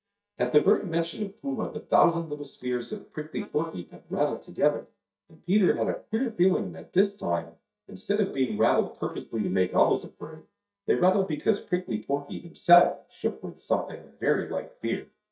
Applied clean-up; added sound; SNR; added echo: neural mask model DeepFilterNet 3.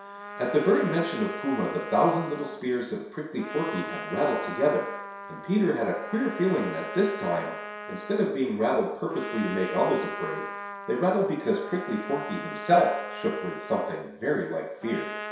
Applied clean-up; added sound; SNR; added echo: none; Trumpet; 11 dB; reverberation time 0.7 s.